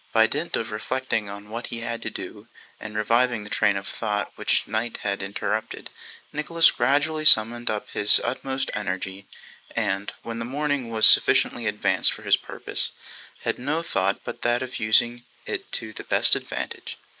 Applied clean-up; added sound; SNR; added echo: neural mask model Resemble Enhance denoiser.